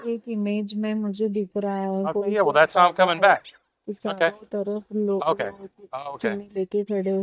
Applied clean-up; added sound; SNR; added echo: neural mask model DeepFilterNet 3.